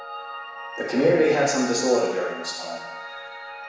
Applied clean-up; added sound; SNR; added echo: none; Piano; 12 dB; reverberation time 1.1 s.